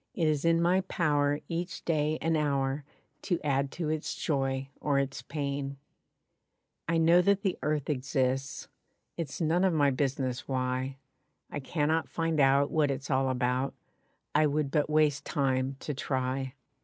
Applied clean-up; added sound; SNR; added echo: none; none; none; none.